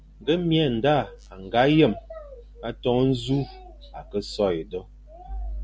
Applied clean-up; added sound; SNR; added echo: none; none; none; none.